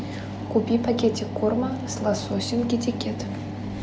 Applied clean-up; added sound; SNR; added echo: none; none; none; none.